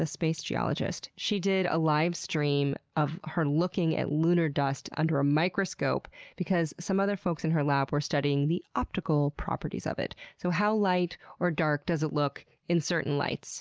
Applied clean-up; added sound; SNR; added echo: none; none; none; none.